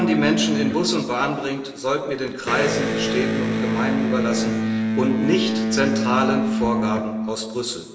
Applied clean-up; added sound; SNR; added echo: none; Electric guitar; 0 dB; reverberation time 1.4 s.